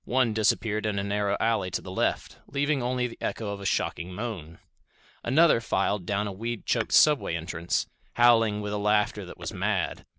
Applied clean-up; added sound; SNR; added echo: none; Tap / Hammer; 15 dB; none.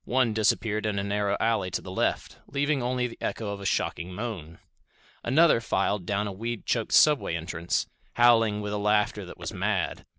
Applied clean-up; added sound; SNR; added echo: none; none; none; none.